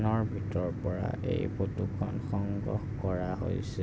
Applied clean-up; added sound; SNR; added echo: none; none; none; none.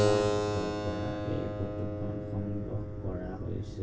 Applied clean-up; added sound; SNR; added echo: none; Keyboard (musical); -1 dB; reverberation time 0.2 s.